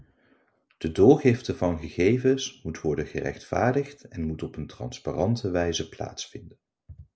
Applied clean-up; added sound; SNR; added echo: none; none; none; none.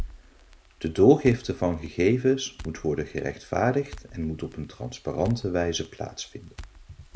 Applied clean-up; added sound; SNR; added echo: none; Crackle; 15 dB; none.